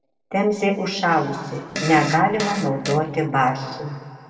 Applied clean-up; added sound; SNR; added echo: none; Fart; 9 dB; reverberation time 1.7 s.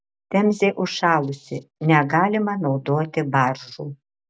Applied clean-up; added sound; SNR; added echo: none; none; none; none.